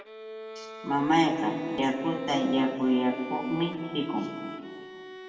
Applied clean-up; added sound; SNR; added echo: none; Bowed string instrument; 11 dB; reverberation time 2.1 s.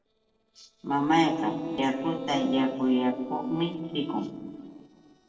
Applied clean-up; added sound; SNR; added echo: neural separator model SepFormer DNS4.